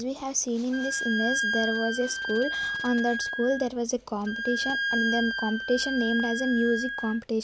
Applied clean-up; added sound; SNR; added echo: none; Wind instrument, woodwind instrument; 3 dB; none.